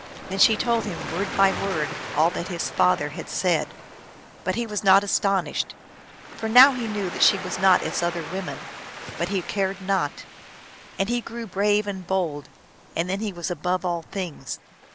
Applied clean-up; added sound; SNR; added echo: none; Waves, surf; 12 dB; none.